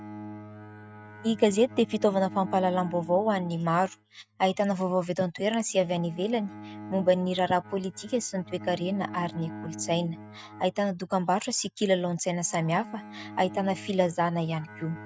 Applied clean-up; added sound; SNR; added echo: neural mask model RNNoise.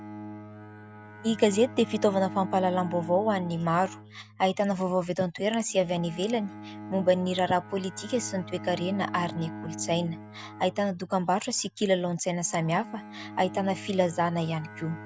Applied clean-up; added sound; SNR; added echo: none; Bowed string instrument; 14 dB; none.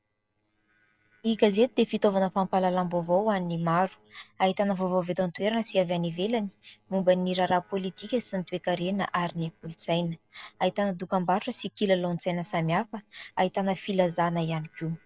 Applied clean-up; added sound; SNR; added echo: neural separator model SepFormer DNS4.